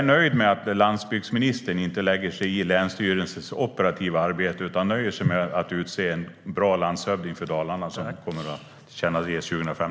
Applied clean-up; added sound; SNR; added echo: none; none; none; none.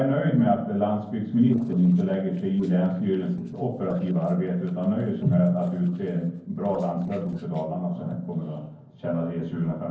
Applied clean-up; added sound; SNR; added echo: neural separator model SepFormer DNS4.